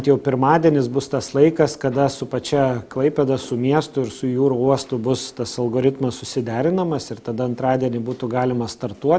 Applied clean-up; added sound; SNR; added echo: none; none; none; none.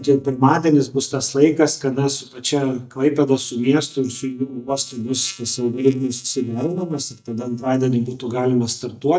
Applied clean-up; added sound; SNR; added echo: neural mask model DeepFilterNet 3.